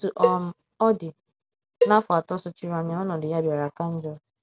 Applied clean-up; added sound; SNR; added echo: none; Cowbell; 3 dB; none.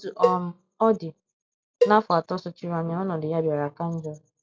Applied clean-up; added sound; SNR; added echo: classical method log-MMSE.